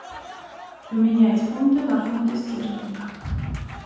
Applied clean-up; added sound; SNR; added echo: none; Applause; 18 dB; reverberation time 1.2 s.